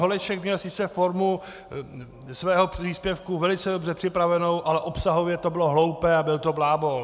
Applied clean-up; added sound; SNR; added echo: none; none; none; none.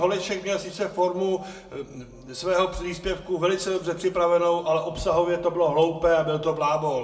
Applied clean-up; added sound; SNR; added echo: none; none; none; reverberation time 0.7 s.